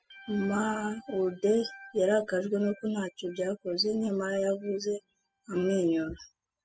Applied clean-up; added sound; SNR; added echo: classical method spectral subtraction.